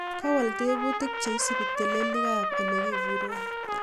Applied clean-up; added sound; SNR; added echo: none; Trumpet; -1 dB; none.